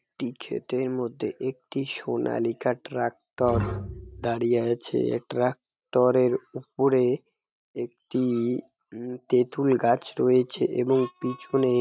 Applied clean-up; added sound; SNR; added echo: neural mask model RNNoise.